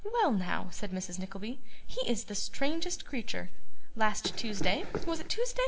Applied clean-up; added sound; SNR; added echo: none; Run; 13 dB; reverberation time 0.8 s.